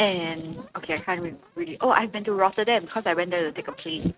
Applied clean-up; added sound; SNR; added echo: neural mask model RNNoise.